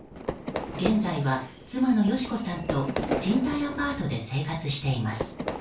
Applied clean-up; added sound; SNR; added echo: none; Fire / Fireworks; 6 dB; reverberation time 0.3 s.